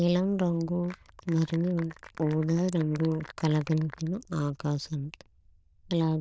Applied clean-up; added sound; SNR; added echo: neural diffusion model UNIVERSE++.